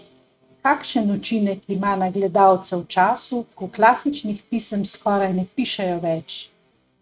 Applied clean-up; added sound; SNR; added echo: neural mask model RNNoise.